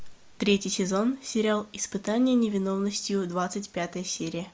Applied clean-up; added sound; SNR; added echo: none; none; none; none.